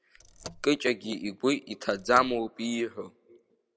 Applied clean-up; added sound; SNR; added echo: none; Car; 17 dB; none.